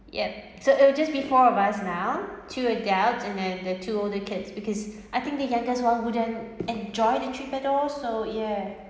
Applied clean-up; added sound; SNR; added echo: none; none; none; none.